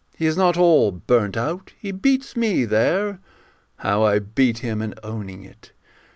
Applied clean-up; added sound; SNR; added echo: none; none; none; none.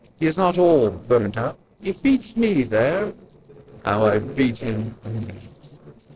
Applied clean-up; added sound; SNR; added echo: neural separator model SepFormer DNS4.